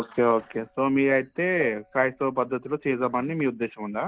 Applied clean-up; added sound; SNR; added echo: neural mask model DeepFilterNet 3.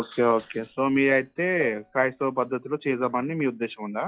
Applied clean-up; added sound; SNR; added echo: classical method log-MMSE.